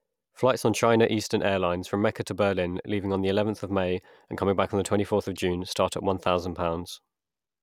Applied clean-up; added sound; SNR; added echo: none; none; none; none.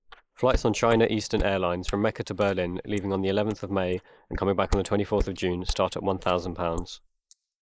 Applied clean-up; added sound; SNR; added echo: neural mask model Resemble Enhance denoiser.